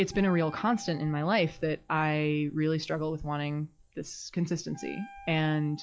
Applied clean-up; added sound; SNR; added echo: classical method log-MMSE.